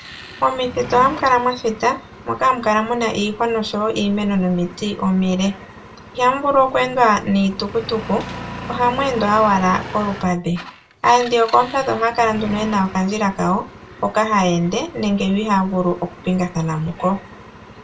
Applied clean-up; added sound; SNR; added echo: none; Engine; 16 dB; reverberation time 0.2 s.